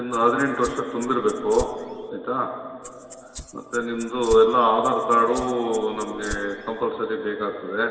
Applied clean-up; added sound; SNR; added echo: none; Rattle (instrument); 17 dB; reverberation time 2.8 s.